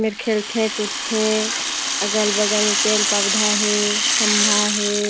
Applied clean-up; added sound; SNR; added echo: none; Rattle (instrument); -2 dB; none.